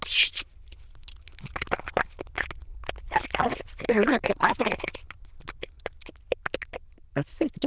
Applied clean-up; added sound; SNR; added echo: neural diffusion model UNIVERSE++.